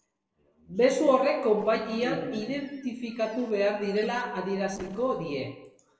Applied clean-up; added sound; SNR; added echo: neural separator model SepFormer DNS4.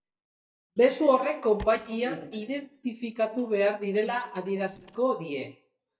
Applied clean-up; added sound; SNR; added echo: neural mask model DeepFilterNet 3.